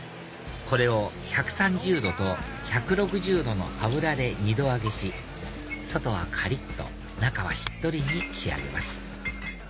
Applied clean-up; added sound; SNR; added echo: none; Chink, clink + Finger snapping; 15 dB; none.